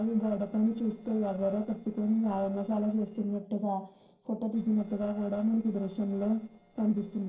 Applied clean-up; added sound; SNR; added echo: neural separator model SepFormer DNS4.